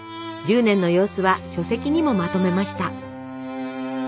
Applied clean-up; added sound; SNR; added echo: none; none; none; none.